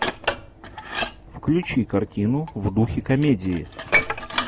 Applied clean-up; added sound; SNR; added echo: none; Dishes, pots, and pans; 5 dB; none.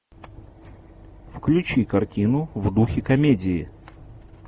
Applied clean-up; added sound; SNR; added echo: none; none; none; none.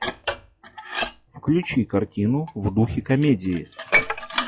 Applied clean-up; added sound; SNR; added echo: classical method log-MMSE.